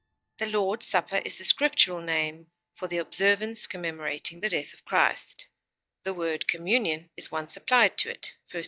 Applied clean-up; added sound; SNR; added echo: neural mask model DeepFilterNet 3.